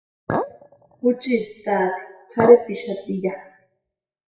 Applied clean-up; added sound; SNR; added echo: classical method WPE with log-MMSE.